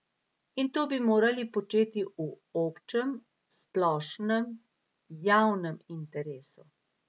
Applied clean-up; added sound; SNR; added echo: none; none; none; none.